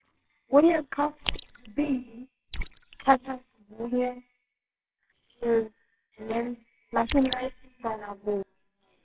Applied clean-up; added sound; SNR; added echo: neural separator model SepFormer WHAMR!.